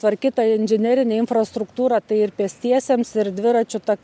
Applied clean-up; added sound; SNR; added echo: none; none; none; none.